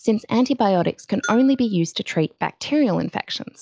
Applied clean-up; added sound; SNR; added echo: classical method log-MMSE.